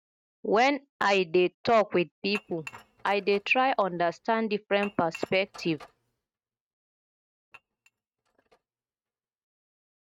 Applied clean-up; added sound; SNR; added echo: neural mask model RNNoise.